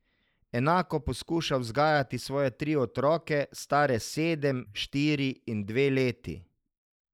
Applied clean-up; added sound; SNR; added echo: neural mask model Resemble Enhance denoiser.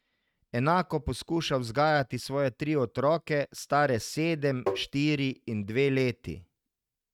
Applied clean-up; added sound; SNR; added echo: neural mask model RNNoise.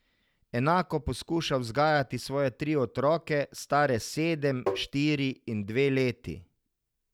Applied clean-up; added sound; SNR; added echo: none; Tap; 4 dB; none.